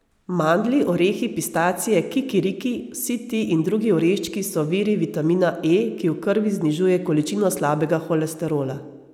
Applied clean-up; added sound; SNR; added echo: none; none; none; none.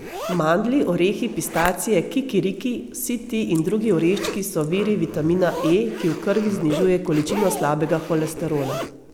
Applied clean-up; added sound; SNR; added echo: none; Zipper (clothing); 12 dB; none.